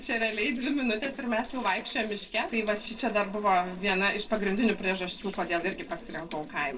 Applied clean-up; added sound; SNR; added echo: neural separator model SepFormer DNS4.